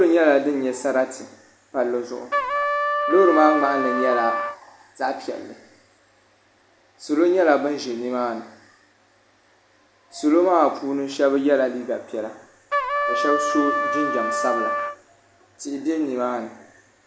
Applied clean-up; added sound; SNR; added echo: none; Trumpet; 1 dB; none.